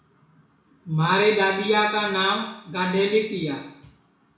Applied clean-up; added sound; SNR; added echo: none; none; none; reverberation time 0.6 s.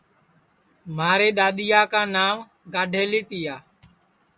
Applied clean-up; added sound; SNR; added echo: none; none; none; none.